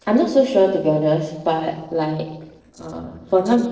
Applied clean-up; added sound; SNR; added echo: neural separator model SepFormer DNS4.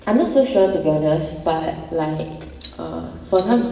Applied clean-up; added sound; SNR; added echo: none; Rattle (instrument); 6 dB; reverberation time 1.1 s.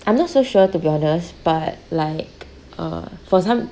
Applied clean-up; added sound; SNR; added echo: none; none; none; none.